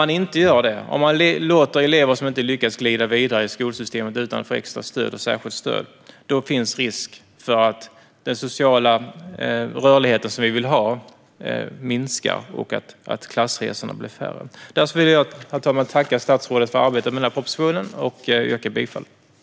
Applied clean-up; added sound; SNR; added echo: none; none; none; none.